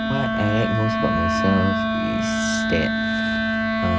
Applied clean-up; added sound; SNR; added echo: none; Wind instrument, woodwind instrument; -3 dB; none.